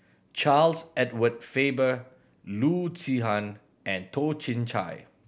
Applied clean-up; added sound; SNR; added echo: none; none; none; none.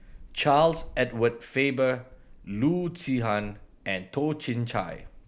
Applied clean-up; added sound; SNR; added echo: none; Thunder / Rain; 19 dB; none.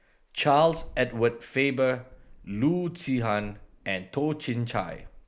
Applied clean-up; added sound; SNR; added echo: neural mask model Resemble Enhance denoiser.